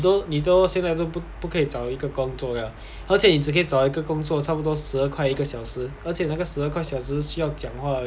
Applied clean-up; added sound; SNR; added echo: none; none; none; none.